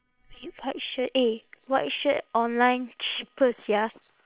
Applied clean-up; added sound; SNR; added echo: neural separator model SepFormer WHAM!.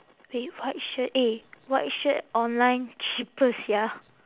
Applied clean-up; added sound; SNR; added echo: none; none; none; none.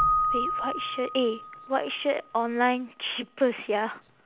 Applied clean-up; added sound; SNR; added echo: none; Keyboard (musical); 3 dB; none.